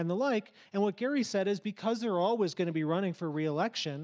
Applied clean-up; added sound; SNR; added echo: none; none; none; none.